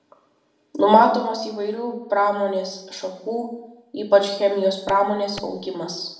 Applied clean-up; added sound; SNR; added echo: none; Clapping; 19 dB; reverberation time 0.7 s.